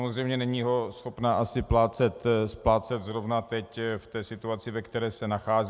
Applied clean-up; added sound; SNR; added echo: none; none; none; none.